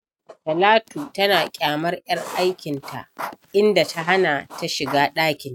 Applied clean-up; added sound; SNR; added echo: neural mask model RNNoise.